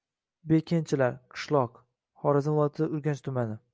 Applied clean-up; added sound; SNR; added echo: none; none; none; none.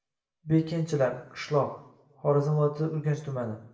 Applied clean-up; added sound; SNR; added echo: none; none; none; reverberation time 0.6 s.